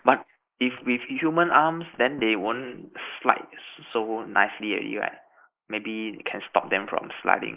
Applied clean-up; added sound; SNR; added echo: neural mask model Resemble Enhance denoiser.